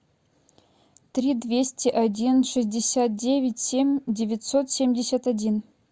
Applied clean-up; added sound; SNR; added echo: none; none; none; none.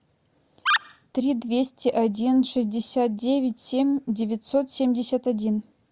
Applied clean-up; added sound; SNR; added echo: none; Animal; 3 dB; none.